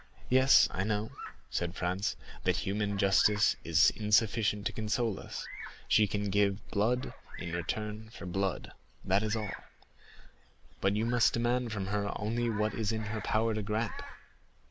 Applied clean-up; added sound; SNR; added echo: none; Bird vocalization, bird call, bird song; 18 dB; none.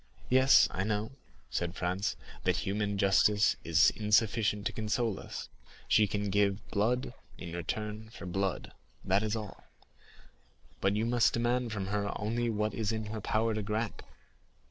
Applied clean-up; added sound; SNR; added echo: neural separator model SepFormer DNS4.